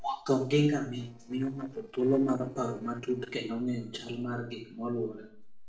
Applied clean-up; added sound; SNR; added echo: neural separator model SepFormer DNS4.